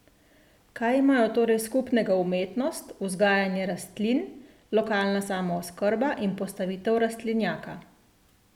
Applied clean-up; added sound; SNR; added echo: none; none; none; none.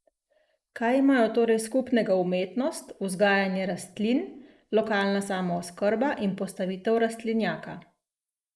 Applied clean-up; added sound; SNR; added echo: neural mask model Resemble Enhance denoiser.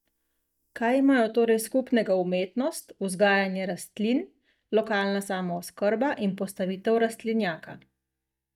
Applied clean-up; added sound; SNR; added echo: neural mask model DeepFilterNet 3.